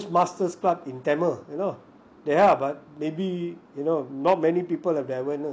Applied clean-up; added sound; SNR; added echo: none; none; none; none.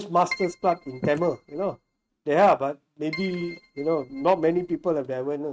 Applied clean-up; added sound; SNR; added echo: neural mask model RNNoise.